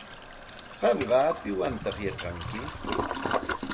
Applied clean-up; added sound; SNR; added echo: none; Toilet flush; 4 dB; reverberation time 0.9 s.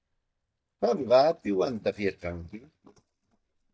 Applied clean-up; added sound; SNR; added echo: neural mask model DeepFilterNet 3.